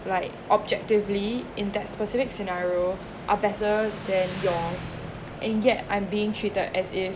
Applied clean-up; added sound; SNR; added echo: none; Motorcycle; 16 dB; none.